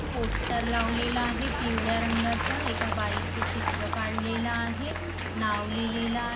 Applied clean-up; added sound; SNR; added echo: none; Engine + Applause / Crowd; -1 dB; none.